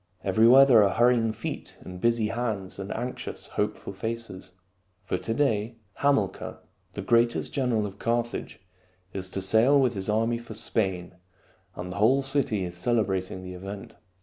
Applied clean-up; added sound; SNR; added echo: none; none; none; none.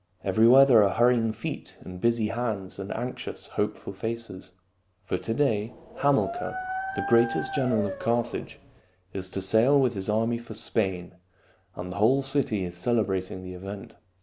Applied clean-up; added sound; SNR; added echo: none; Dog; 8 dB; none.